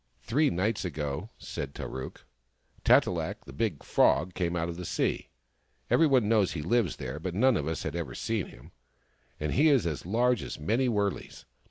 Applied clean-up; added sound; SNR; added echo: none; none; none; none.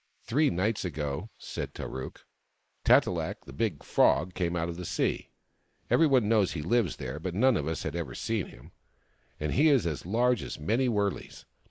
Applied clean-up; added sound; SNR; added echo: neural mask model Resemble Enhance denoiser.